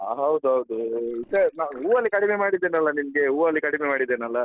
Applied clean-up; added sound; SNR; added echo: neural separator model SepFormer DNS4.